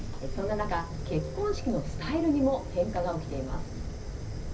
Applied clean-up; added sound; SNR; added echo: none; Fire; 5 dB; reverberation time 0.4 s.